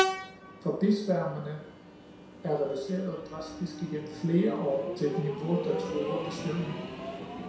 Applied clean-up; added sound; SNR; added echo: none; Train; 5 dB; reverberation time 0.7 s.